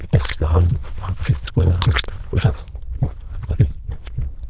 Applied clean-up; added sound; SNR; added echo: neural diffusion model UNIVERSE++.